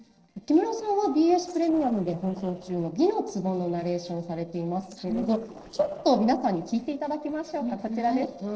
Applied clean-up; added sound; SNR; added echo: neural separator model SepFormer DNS4.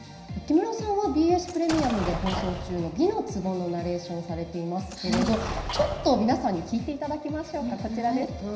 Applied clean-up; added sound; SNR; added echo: none; Explosion; 8 dB; reverberation time 0.9 s.